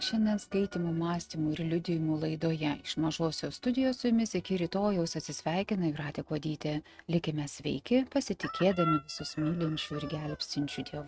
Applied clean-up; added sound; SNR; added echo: neural mask model RNNoise.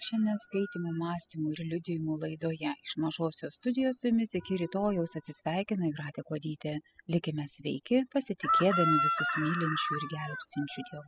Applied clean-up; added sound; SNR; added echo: classical method spectral subtraction.